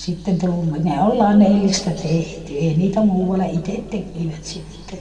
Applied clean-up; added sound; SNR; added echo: none; none; none; reverberation time 2.0 s.